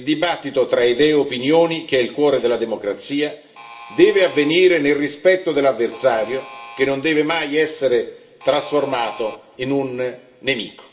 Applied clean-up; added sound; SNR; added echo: none; Alarm; 18 dB; reverberation time 0.4 s.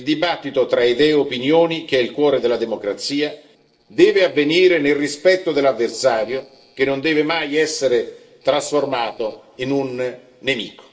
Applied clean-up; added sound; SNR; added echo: neural separator model SepFormer DNS4.